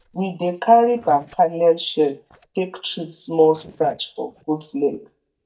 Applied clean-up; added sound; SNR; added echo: neural mask model DeepFilterNet 3.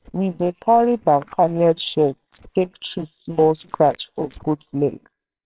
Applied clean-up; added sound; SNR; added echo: neural separator model SepFormer WHAMR!.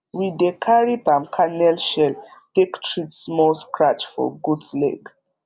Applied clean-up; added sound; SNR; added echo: none; none; none; none.